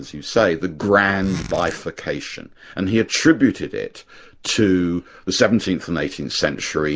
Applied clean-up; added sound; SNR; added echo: none; Zipper (clothing); 13 dB; none.